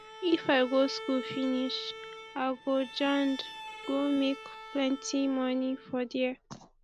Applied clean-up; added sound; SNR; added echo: none; Bowed string instrument; 14 dB; none.